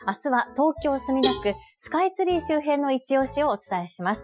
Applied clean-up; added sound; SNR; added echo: classical method Wiener filter.